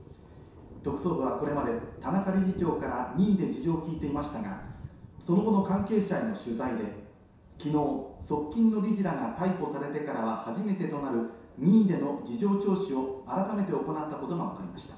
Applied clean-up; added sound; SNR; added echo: none; Thunder; 19 dB; reverberation time 0.7 s.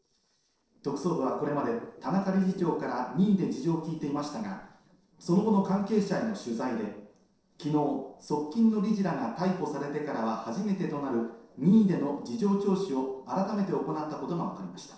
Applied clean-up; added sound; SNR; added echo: neural separator model SepFormer DNS4.